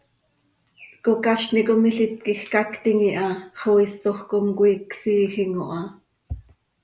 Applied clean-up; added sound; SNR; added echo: none; none; none; none.